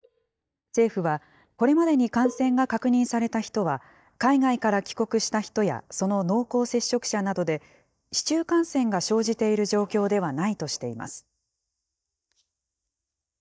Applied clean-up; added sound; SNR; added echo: neural mask model DeepFilterNet 3.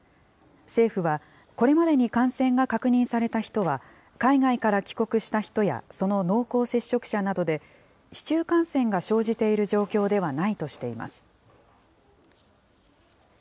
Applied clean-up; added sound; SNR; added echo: none; none; none; none.